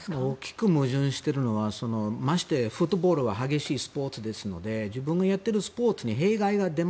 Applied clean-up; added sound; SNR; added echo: none; none; none; none.